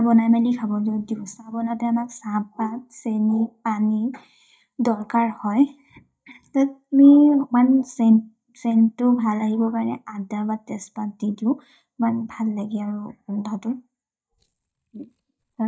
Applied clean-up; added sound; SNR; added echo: neural mask model DeepFilterNet 3.